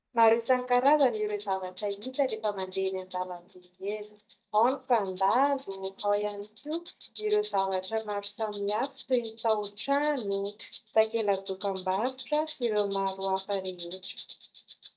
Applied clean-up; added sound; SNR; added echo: neural mask model DeepFilterNet 3.